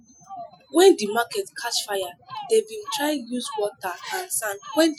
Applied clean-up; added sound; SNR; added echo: classical method Wiener filter.